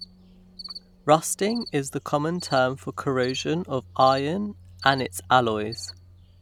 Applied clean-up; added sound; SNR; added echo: none; Cricket; 18 dB; none.